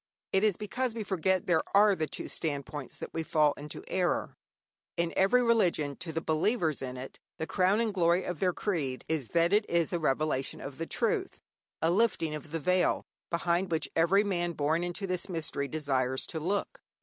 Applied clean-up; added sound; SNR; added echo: none; none; none; none.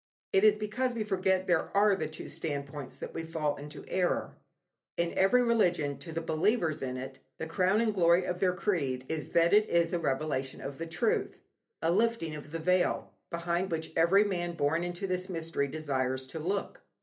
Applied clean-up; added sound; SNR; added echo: none; none; none; reverberation time 0.3 s.